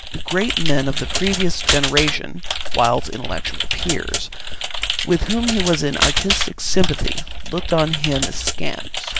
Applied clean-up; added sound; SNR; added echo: none; Computer keyboard; 5 dB; none.